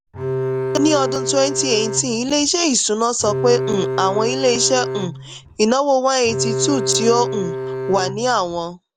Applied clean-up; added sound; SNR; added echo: none; Bowed string instrument; 5 dB; none.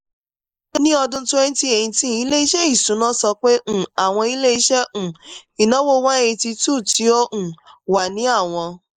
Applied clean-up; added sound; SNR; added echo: neural mask model Resemble Enhance denoiser.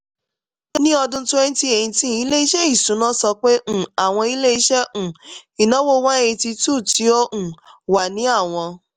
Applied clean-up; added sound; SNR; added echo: none; none; none; none.